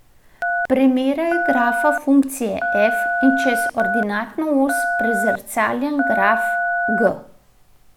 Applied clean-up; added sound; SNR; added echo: none; Telephone; 2 dB; none.